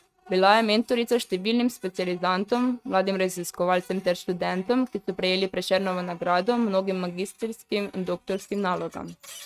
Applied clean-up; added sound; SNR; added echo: neural mask model RNNoise.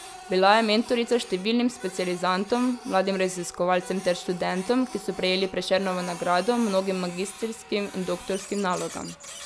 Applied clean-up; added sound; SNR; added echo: none; Printer; 16 dB; none.